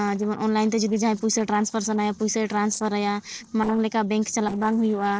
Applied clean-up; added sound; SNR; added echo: neural separator model SepFormer DNS4.